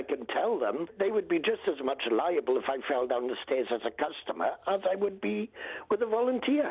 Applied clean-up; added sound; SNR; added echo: none; none; none; none.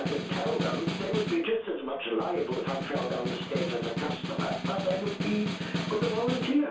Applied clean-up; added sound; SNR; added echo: none; Snare drum; 3 dB; reverberation time 0.3 s.